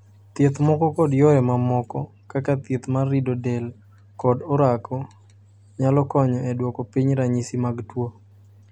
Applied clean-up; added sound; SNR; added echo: none; none; none; none.